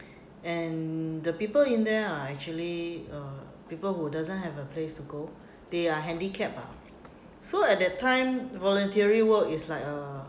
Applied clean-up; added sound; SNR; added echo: none; none; none; none.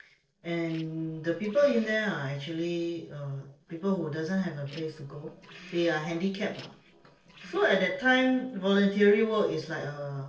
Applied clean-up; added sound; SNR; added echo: neural separator model SepFormer DNS4.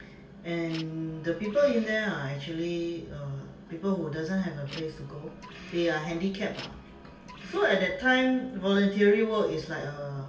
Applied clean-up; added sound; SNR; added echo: none; Printer; 18 dB; reverberation time 0.2 s.